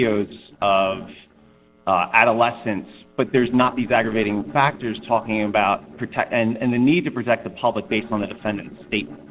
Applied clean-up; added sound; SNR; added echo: neural separator model SepFormer DNS4.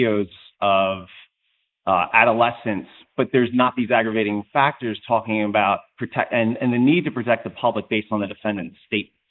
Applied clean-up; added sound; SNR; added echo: neural mask model Resemble Enhance denoiser.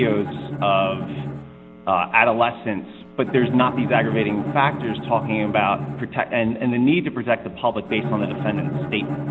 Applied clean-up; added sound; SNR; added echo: none; Bowed string instrument; 8 dB; none.